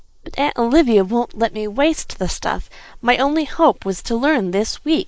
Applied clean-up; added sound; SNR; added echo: neural mask model Resemble Enhance denoiser.